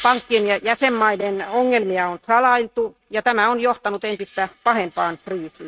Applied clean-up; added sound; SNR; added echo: neural mask model RNNoise.